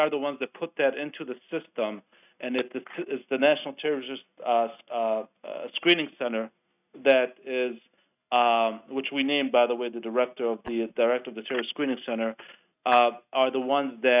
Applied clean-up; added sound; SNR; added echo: neural mask model RNNoise.